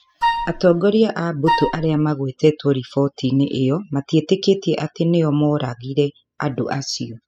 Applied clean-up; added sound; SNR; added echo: classical method spectral subtraction.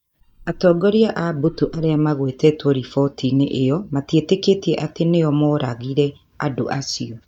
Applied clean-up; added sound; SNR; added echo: neural mask model DeepFilterNet 3.